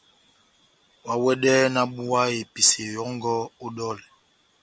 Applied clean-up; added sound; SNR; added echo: none; none; none; none.